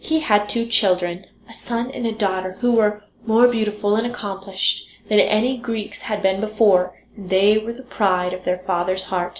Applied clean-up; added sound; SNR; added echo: none; none; none; none.